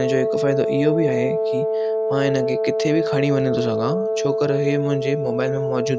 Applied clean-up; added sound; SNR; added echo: none; Wind instrument, woodwind instrument; -1 dB; none.